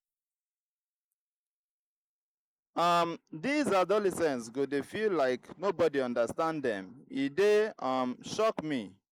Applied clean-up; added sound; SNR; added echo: neural mask model Resemble Enhance denoiser.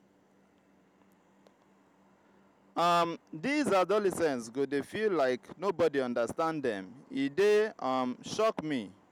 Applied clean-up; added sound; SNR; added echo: none; none; none; none.